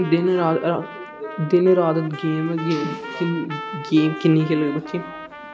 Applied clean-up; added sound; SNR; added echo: none; Trumpet; 14 dB; none.